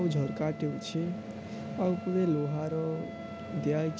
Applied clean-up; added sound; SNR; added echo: none; Wind instrument, woodwind instrument; 16 dB; none.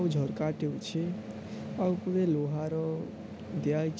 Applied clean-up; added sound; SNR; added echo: none; none; none; none.